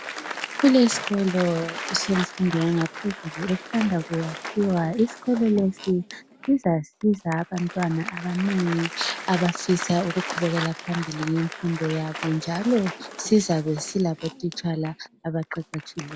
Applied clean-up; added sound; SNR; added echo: none; Applause; 11 dB; none.